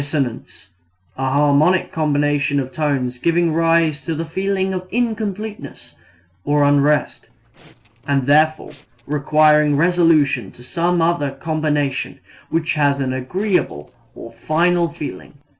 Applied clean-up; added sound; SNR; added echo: neural separator model SepFormer DNS4.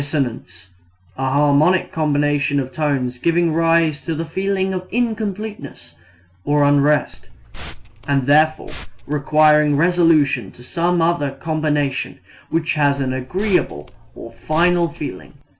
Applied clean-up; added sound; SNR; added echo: none; Liquid; 14 dB; none.